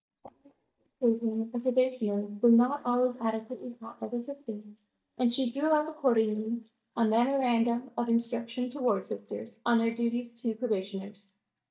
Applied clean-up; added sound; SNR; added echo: neural mask model DeepFilterNet 3.